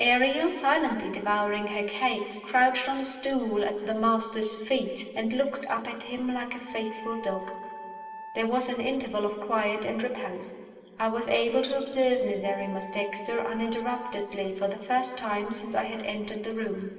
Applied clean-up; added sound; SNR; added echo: none; Wind instrument, woodwind instrument; 16 dB; reverberation time 2.1 s.